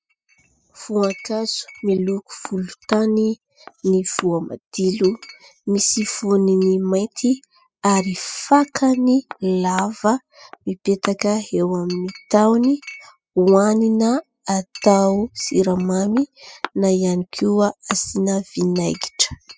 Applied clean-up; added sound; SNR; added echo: classical method spectral subtraction.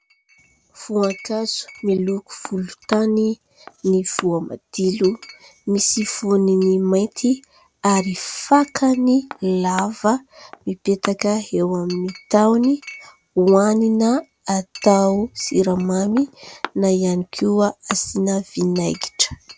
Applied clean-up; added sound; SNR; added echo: none; Chink, clink; 19 dB; none.